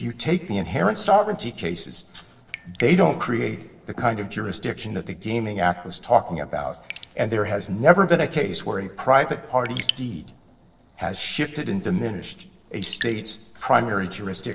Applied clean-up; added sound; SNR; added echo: neural separator model SepFormer DNS4.